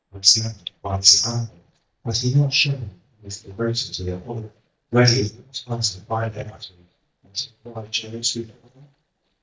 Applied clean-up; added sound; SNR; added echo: neural mask model DeepFilterNet 3.